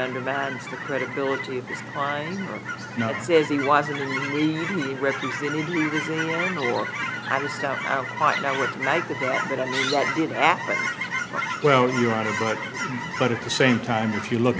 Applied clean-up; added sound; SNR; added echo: none; Chirp, tweet / Fowl; 5 dB; none.